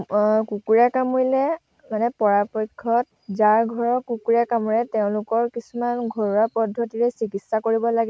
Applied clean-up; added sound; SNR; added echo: none; none; none; none.